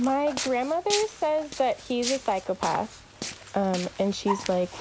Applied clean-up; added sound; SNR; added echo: none; Walk, footsteps; 9 dB; none.